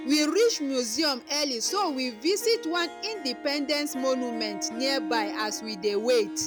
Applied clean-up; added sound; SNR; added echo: none; Harp; 11 dB; none.